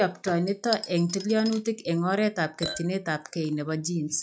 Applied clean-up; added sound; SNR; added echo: classical method log-MMSE.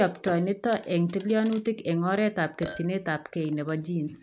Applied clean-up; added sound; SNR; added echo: none; Chink, clink / Liquid; 14 dB; none.